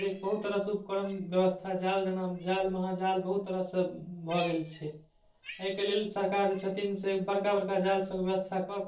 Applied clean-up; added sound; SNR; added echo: neural separator model SepFormer DNS4.